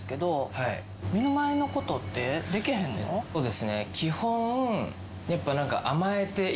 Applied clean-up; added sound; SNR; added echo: none; none; none; none.